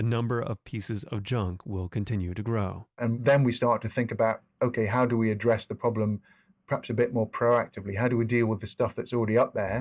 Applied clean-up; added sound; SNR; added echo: none; none; none; none.